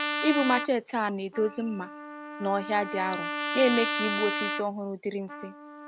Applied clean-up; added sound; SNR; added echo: none; Trumpet; 5 dB; none.